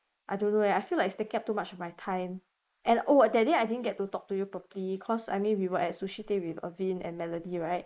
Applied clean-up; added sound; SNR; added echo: neural mask model Resemble Enhance denoiser.